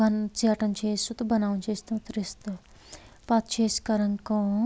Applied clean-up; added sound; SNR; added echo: none; none; none; none.